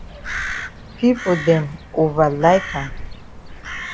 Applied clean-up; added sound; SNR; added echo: none; Crow; 10 dB; none.